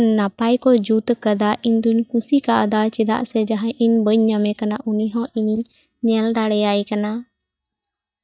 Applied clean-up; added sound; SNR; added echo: neural mask model DeepFilterNet 3.